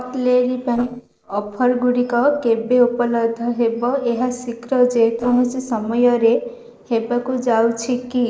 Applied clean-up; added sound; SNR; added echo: neural separator model SepFormer DNS4.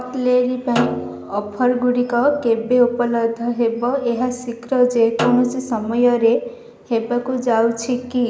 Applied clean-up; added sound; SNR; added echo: none; Snare drum; 11 dB; none.